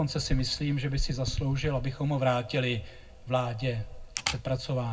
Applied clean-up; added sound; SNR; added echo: none; Camera; 7 dB; reverberation time 0.3 s.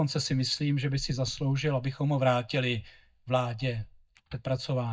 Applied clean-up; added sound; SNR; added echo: neural mask model DeepFilterNet 3.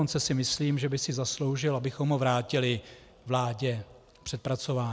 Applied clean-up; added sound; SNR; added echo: none; none; none; none.